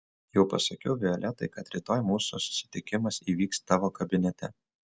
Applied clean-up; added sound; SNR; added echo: none; none; none; none.